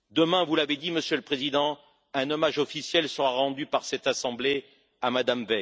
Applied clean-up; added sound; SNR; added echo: none; none; none; none.